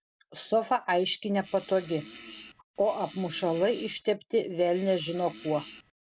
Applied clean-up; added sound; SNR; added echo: none; Fart; 17 dB; none.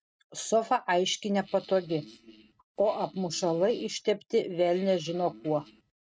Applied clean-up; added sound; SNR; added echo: neural mask model RNNoise.